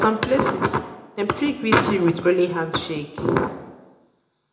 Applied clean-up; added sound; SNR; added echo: none; none; none; reverberation time 0.6 s.